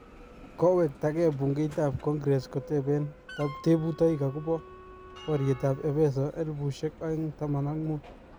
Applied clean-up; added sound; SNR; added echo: none; Wind instrument, woodwind instrument + Bell; 18 dB; none.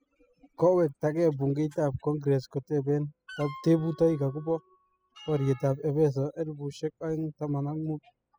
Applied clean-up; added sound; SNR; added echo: classical method spectral subtraction.